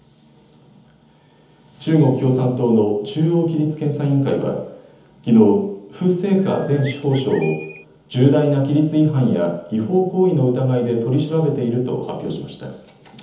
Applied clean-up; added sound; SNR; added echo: none; Bird; 19 dB; reverberation time 1.3 s.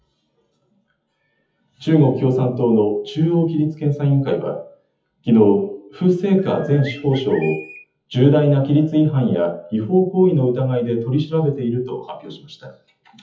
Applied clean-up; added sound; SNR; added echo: classical method WPE with log-MMSE.